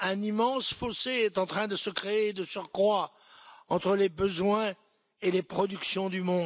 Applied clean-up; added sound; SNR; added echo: none; none; none; none.